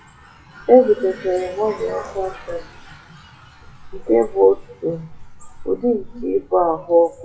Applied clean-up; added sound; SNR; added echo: classical method WPE with log-MMSE.